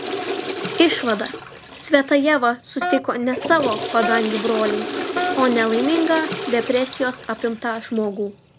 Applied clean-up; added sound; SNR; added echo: none; Toilet flush / Water + Wind instrument, woodwind instrument; 6 dB; none.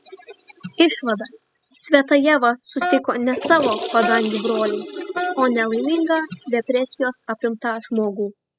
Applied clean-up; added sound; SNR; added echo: classical method spectral subtraction.